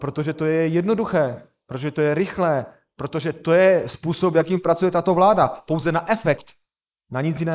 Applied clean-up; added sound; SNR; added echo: neural mask model Resemble Enhance denoiser.